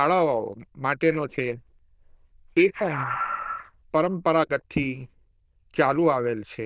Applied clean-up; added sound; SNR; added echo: neural diffusion model UNIVERSE++.